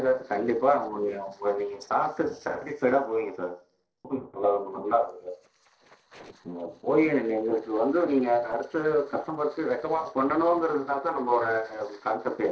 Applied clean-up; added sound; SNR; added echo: neural separator model SepFormer DNS4.